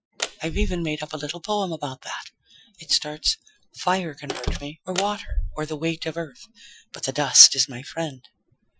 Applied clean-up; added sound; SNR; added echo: classical method Wiener filter.